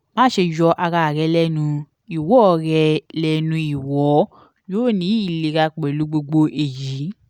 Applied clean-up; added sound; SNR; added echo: none; none; none; none.